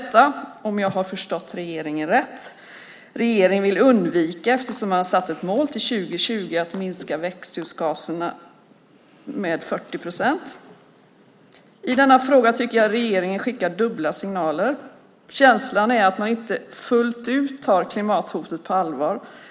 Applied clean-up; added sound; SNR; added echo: none; Clapping; 19 dB; none.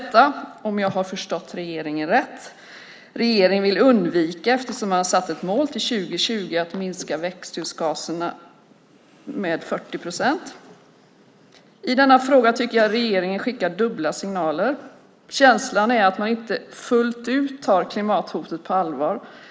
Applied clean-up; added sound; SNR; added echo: none; none; none; none.